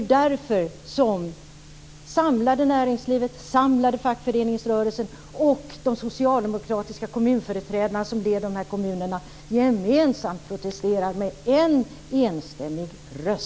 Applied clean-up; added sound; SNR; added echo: none; none; none; none.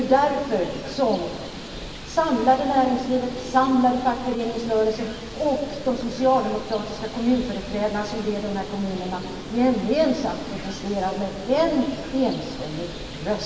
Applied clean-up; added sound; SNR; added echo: none; Bird; 13 dB; reverberation time 2.9 s.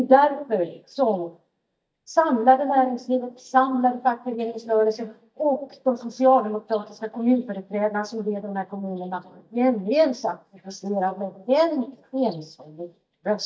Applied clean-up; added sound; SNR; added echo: neural mask model DeepFilterNet 3.